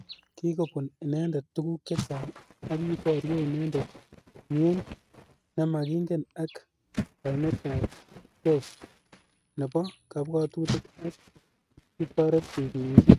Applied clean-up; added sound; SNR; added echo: neural mask model RNNoise.